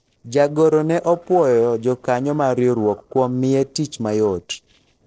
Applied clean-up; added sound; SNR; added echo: neural separator model SepFormer DNS4.